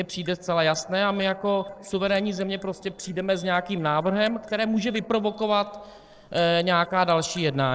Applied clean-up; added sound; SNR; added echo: neural separator model SepFormer DNS4.